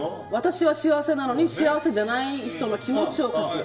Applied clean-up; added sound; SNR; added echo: none; none; none; reverberation time 0.7 s.